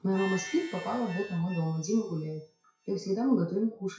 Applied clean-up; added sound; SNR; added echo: classical method WPE with log-MMSE.